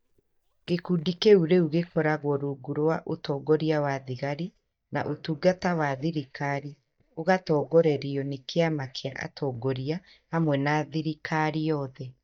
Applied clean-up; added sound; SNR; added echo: neural mask model DeepFilterNet 3.